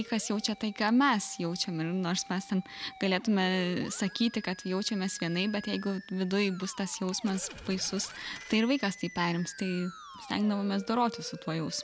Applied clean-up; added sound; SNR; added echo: none; Coin (dropping) + Musical instrument; 18 dB; none.